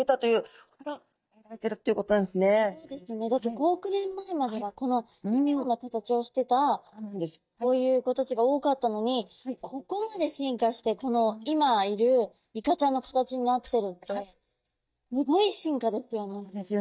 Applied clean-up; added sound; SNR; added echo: neural mask model DeepFilterNet 3.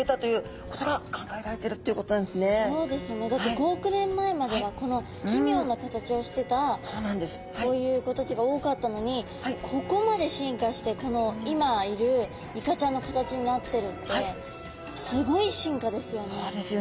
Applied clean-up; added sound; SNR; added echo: none; Bowed string instrument; 18 dB; none.